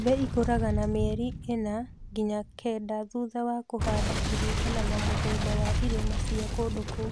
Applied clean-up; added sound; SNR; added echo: none; Boom; -1 dB; none.